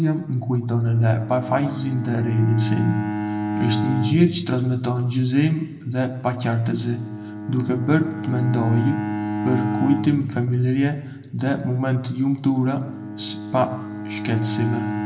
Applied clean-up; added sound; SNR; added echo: none; Bowed string instrument; 8 dB; reverberation time 1.4 s.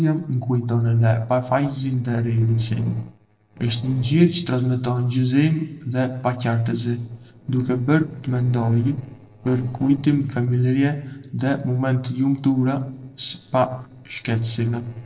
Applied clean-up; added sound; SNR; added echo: neural separator model SepFormer DNS4.